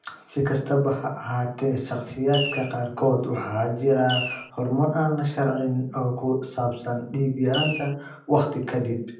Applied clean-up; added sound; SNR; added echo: none; Fireworks; 5 dB; reverberation time 0.6 s.